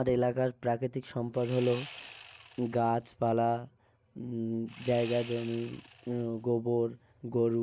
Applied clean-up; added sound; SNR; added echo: none; Sawing; 18 dB; none.